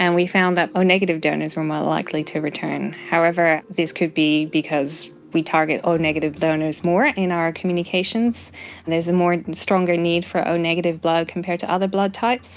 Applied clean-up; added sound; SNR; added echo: none; none; none; none.